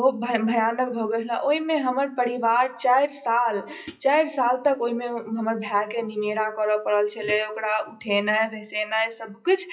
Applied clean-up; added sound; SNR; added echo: classical method WPE with log-MMSE.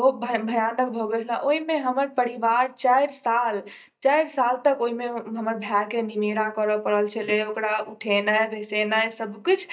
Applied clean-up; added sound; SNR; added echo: neural mask model DeepFilterNet 3.